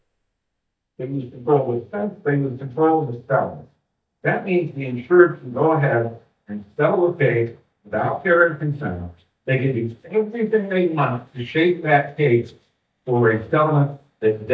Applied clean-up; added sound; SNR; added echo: neural mask model DeepFilterNet 3.